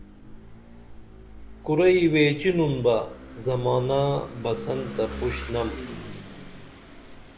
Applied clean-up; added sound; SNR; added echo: none; Engine / Vehicle; 13 dB; none.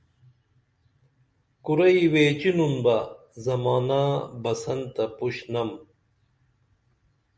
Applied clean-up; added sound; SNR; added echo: none; none; none; none.